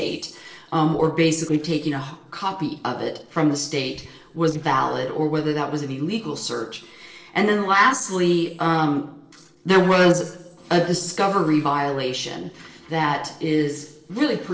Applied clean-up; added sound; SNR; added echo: neural separator model SepFormer DNS4.